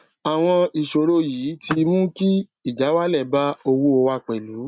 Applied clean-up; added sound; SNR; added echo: neural mask model RNNoise.